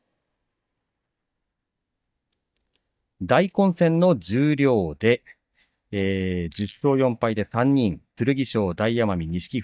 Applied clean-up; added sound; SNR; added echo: neural mask model DeepFilterNet 3.